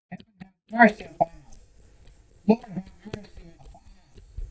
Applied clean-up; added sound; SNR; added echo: neural mask model DeepFilterNet 3.